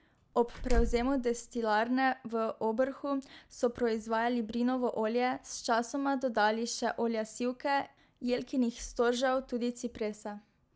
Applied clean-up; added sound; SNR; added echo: none; Slam; 1 dB; none.